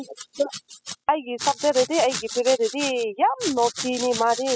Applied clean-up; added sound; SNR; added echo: classical method spectral subtraction.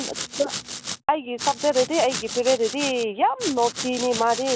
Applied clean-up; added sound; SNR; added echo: none; Domestic sounds, home sounds; 9 dB; none.